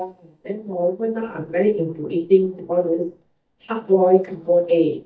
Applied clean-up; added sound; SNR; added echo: neural mask model DeepFilterNet 3.